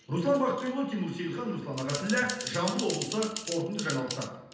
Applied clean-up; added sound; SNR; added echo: none; Typing; 10 dB; reverberation time 0.9 s.